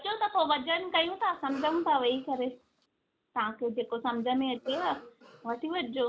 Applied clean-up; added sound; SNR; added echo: none; Cough; 19 dB; none.